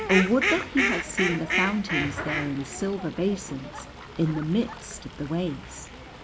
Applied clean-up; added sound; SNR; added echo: none; Fowl; 3 dB; none.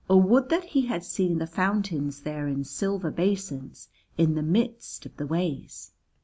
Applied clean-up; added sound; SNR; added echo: none; none; none; none.